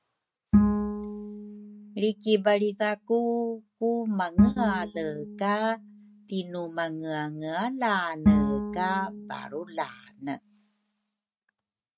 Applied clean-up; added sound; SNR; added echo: neural mask model RNNoise.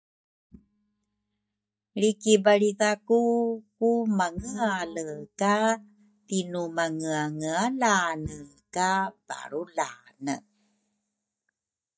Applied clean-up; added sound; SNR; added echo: neural mask model DeepFilterNet 3.